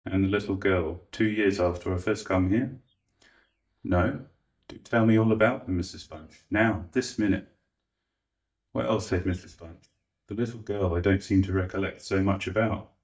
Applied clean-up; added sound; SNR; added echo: neural mask model DeepFilterNet 3.